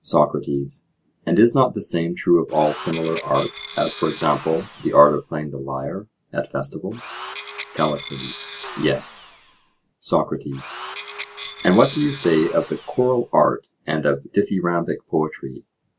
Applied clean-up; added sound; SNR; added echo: none; Tools; 14 dB; none.